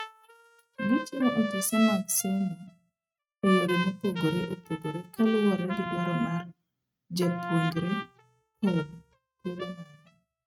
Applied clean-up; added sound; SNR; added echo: neural mask model RNNoise.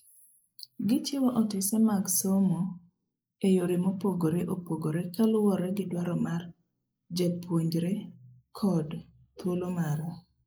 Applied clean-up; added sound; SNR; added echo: neural mask model Resemble Enhance denoiser.